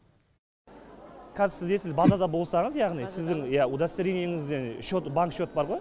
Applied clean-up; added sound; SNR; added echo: none; Whoosh, swoosh, swish; -4 dB; none.